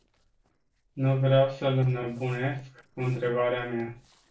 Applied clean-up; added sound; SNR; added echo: neural separator model SepFormer DNS4.